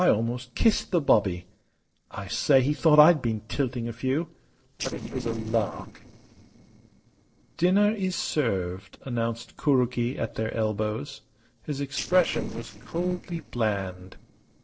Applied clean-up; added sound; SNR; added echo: neural separator model SepFormer DNS4.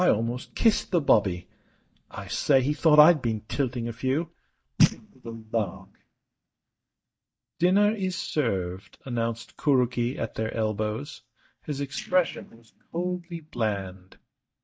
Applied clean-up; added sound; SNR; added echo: neural mask model DeepFilterNet 3.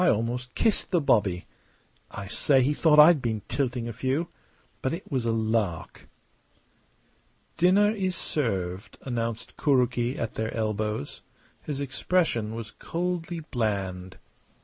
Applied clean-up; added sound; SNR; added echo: none; none; none; none.